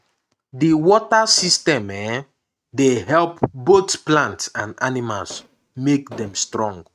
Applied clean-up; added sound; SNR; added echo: neural mask model RNNoise.